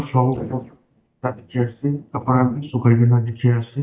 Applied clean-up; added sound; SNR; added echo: neural mask model DeepFilterNet 3.